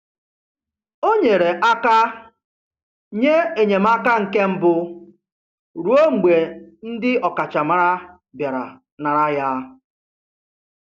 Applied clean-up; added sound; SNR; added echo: none; none; none; none.